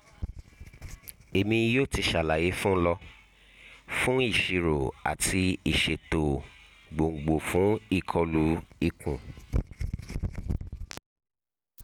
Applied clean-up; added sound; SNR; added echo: none; none; none; none.